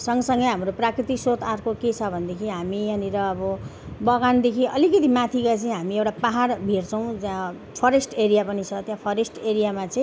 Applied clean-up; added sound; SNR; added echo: none; none; none; none.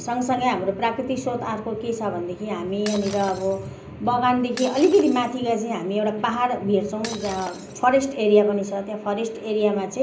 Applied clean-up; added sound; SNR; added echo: none; Shatter; 17 dB; reverberation time 0.5 s.